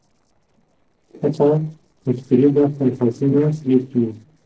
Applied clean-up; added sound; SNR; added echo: neural separator model SepFormer DNS4.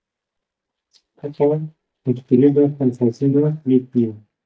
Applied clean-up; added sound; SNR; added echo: neural mask model DeepFilterNet 3.